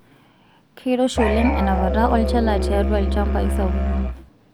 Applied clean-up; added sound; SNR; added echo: none; Musical instrument; -2 dB; none.